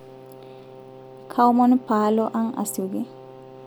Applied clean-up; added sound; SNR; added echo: none; Brass instrument; 19 dB; none.